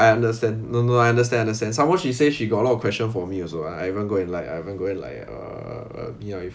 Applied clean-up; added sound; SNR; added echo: none; none; none; none.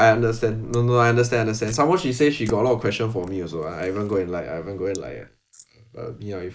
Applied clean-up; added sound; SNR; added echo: neural mask model Resemble Enhance denoiser.